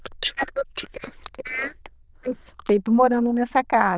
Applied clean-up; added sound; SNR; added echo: neural diffusion model UNIVERSE++.